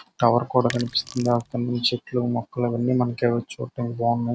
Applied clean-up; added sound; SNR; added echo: none; Sink (filling or washing); 17 dB; none.